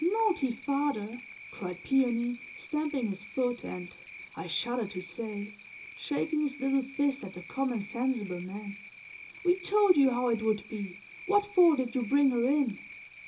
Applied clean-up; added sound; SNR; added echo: none; Cricket; 11 dB; reverberation time 0.2 s.